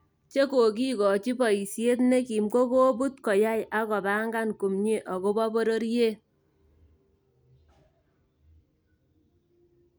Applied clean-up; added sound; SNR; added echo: none; none; none; none.